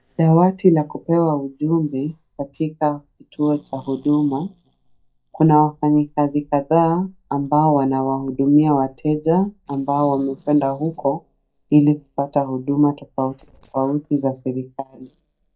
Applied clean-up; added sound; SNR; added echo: neural mask model DeepFilterNet 3.